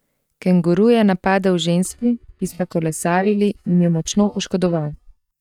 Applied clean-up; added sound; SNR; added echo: neural mask model DeepFilterNet 3.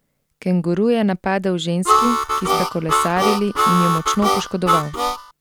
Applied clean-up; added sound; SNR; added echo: none; Harmonica; -2 dB; none.